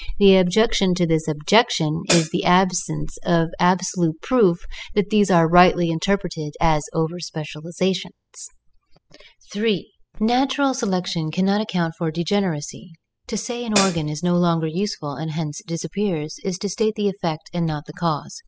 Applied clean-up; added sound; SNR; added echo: classical method spectral subtraction.